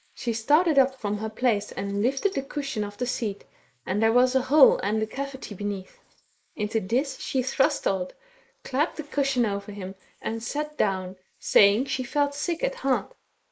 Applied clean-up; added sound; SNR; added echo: neural mask model Resemble Enhance denoiser.